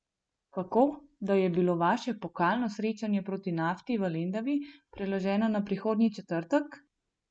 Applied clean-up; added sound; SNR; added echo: none; none; none; none.